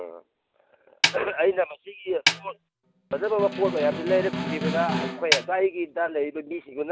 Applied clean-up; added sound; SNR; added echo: none; Snare drum + Snare drum; 2 dB; none.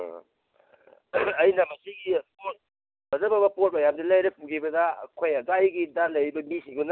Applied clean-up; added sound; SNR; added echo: none; none; none; none.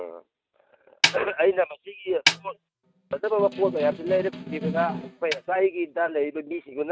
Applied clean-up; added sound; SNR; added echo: neural mask model RNNoise.